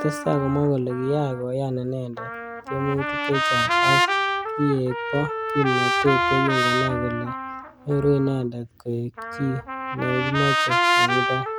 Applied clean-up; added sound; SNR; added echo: none; Trumpet; 0 dB; none.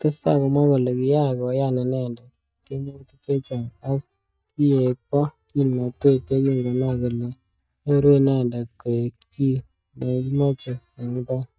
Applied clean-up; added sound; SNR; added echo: neural mask model DeepFilterNet 3.